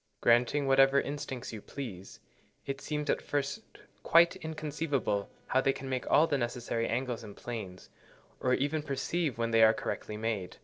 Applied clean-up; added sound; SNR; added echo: neural separator model SepFormer DNS4.